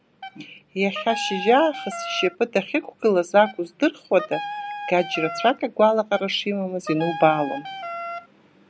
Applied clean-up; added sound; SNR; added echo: none; Wind instrument, woodwind instrument; 10 dB; none.